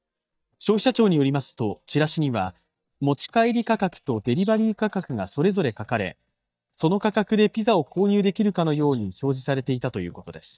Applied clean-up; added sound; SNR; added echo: neural mask model DeepFilterNet 3.